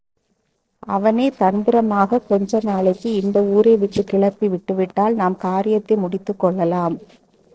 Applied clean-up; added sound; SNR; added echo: neural separator model SepFormer DNS4.